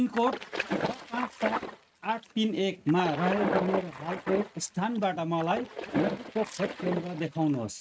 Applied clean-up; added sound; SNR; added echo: neural mask model RNNoise.